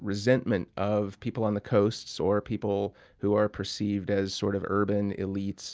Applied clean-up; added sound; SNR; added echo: none; none; none; none.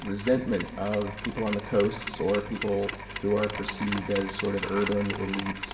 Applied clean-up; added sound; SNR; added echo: none; Mechanisms; 8 dB; reverberation time 1.8 s.